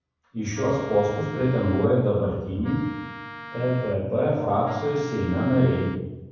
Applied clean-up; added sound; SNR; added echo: none; Wind instrument, woodwind instrument; 16 dB; reverberation time 1.1 s.